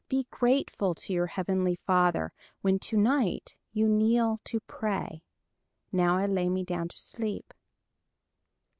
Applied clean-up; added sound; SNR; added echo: none; none; none; none.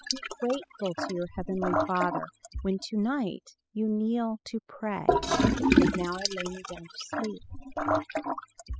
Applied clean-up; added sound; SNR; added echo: classical method spectral subtraction.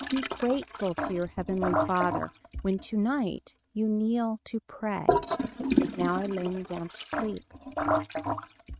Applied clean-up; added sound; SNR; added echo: neural mask model RNNoise.